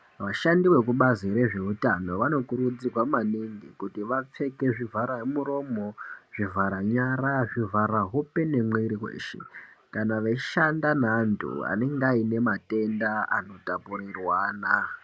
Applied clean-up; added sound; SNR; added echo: none; none; none; none.